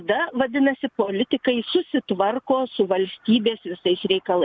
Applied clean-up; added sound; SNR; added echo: none; none; none; none.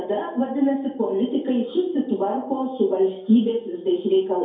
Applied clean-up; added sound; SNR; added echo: none; none; none; reverberation time 2.3 s.